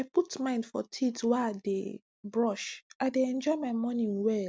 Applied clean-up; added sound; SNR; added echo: none; none; none; none.